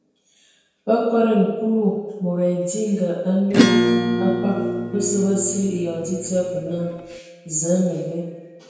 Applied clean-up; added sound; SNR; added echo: none; Acoustic guitar / Strum; 0 dB; reverberation time 1.1 s.